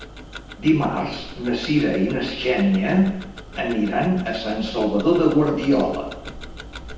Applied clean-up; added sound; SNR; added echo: none; Tick-tock; 15 dB; reverberation time 0.9 s.